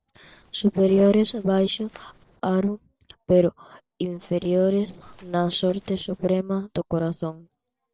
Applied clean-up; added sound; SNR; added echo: neural separator model SepFormer DNS4.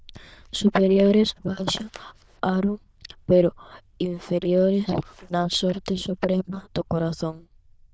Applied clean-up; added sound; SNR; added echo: neural diffusion model UNIVERSE++.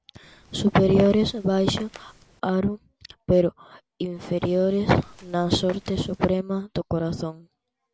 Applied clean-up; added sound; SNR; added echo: none; Walk, footsteps; 18 dB; none.